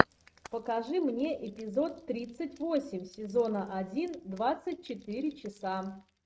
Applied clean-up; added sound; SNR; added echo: neural mask model RNNoise.